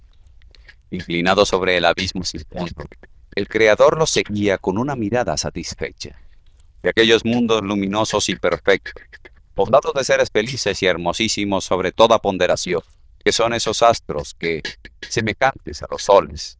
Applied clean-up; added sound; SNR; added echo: neural diffusion model UNIVERSE++.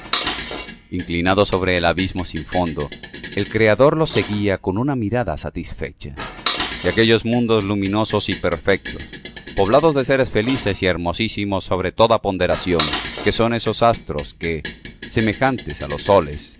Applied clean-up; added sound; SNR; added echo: none; Dishes, pots, and pans; 11 dB; none.